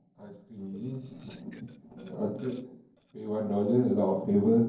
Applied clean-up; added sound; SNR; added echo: neural separator model SepFormer DNS4.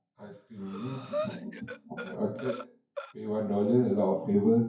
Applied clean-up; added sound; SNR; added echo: classical method WPE with log-MMSE.